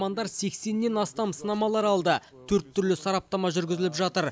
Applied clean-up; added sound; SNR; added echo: none; none; none; none.